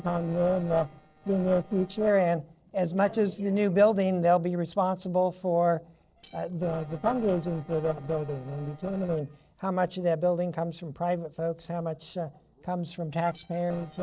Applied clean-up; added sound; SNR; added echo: neural separator model SepFormer DNS4.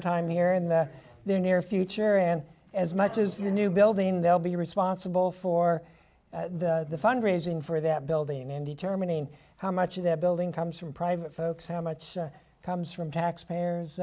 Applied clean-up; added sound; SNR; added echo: none; none; none; none.